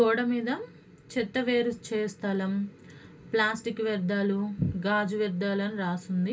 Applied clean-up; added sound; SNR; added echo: none; none; none; reverberation time 0.2 s.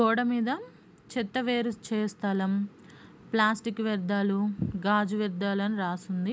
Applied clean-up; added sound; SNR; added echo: none; none; none; none.